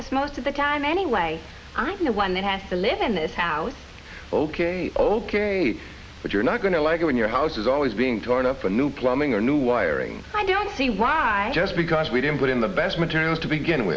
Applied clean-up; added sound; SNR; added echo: none; none; none; none.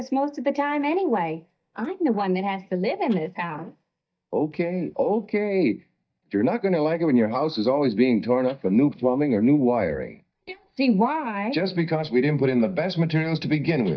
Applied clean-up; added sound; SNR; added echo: neural mask model DeepFilterNet 3.